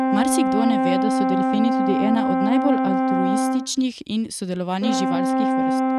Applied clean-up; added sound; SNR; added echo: neural mask model RNNoise.